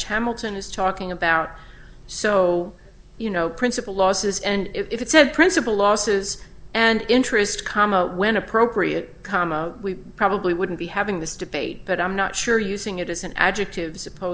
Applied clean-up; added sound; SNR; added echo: none; none; none; none.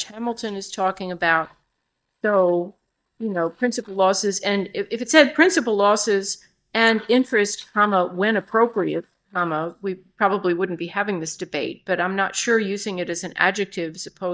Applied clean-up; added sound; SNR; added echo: neural mask model DeepFilterNet 3.